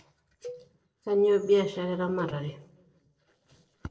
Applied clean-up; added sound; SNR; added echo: neural separator model SepFormer DNS4.